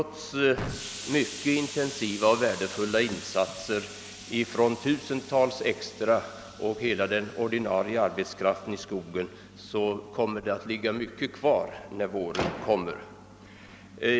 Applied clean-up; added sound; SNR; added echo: none; Explosion; 16 dB; none.